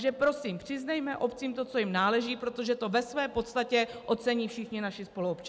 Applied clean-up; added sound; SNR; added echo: none; none; none; none.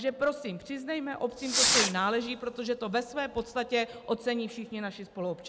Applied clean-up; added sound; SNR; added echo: none; Fireworks; 0 dB; none.